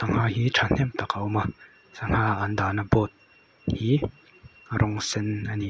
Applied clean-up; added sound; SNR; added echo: none; none; none; none.